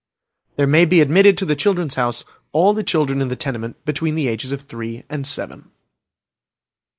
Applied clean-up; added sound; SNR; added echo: neural mask model Resemble Enhance denoiser.